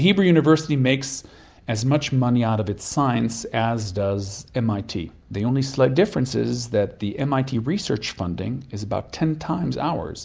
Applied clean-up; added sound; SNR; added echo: none; none; none; none.